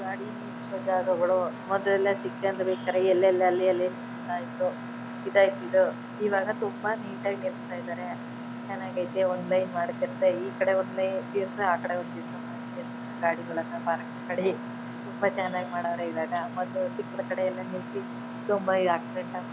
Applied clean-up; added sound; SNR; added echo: none; Mechanisms; 9 dB; none.